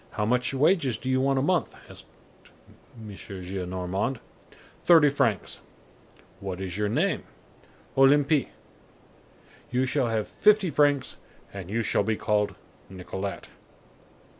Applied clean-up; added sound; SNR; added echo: none; none; none; none.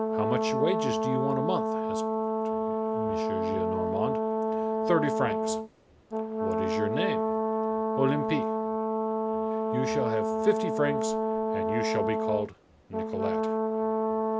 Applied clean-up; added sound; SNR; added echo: none; Brass instrument; -5 dB; none.